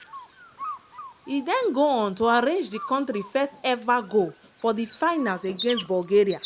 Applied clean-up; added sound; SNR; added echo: none; Bird; 15 dB; none.